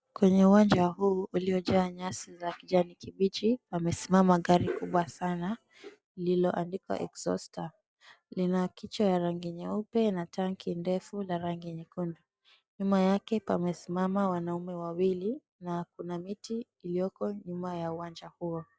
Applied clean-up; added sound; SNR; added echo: none; none; none; none.